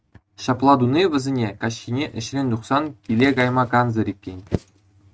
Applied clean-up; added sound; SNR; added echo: neural mask model RNNoise.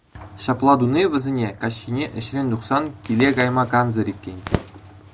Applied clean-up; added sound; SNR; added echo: none; Zipper (clothing); 14 dB; none.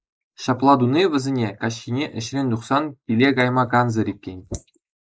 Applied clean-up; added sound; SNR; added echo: neural mask model Resemble Enhance denoiser.